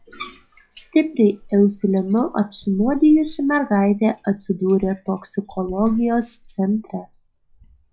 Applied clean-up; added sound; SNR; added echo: classical method log-MMSE.